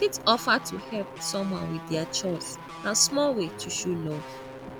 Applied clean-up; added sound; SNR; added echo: none; Guitar; 12 dB; none.